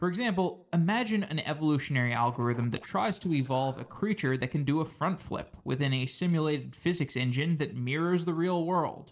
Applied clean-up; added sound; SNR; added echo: neural separator model SepFormer DNS4.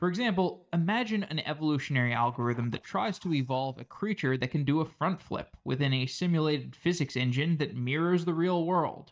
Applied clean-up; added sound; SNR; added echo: neural mask model DeepFilterNet 3.